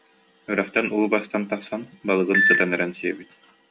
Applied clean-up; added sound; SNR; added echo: none; none; none; none.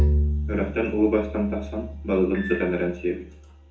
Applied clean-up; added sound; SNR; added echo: none; Bowed string instrument; 2 dB; reverberation time 0.5 s.